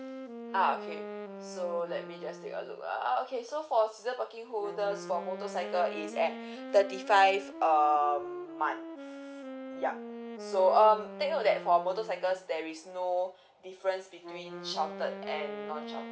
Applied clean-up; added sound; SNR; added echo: none; Wind instrument, woodwind instrument; 12 dB; none.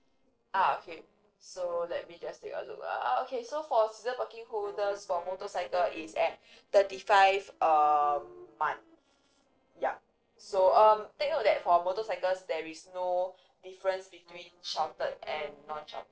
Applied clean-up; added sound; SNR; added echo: neural separator model SepFormer DNS4.